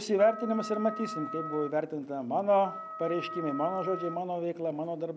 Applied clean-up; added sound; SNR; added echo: none; Wind instrument, woodwind instrument; 10 dB; none.